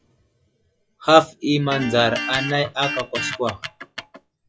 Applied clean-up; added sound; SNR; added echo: classical method log-MMSE.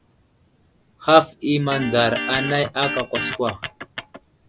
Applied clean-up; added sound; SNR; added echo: none; Electric guitar; 7 dB; none.